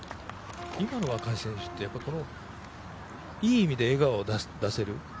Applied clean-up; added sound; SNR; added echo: none; Piano; 19 dB; none.